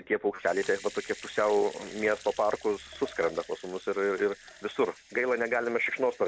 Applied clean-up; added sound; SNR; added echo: none; Sink (filling or washing) / Water tap, faucet / Liquid; 19 dB; none.